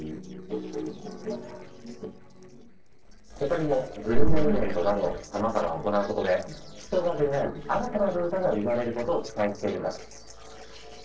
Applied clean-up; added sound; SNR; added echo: neural separator model SepFormer DNS4.